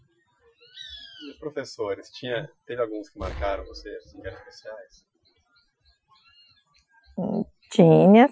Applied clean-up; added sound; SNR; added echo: classical method Wiener filter.